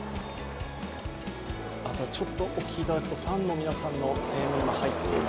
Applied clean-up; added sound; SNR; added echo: none; none; none; none.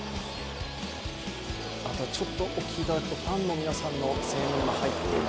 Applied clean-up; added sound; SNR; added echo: none; Chirp, tweet; 12 dB; none.